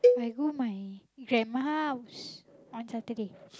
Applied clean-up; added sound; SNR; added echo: none; Cowbell; -4 dB; none.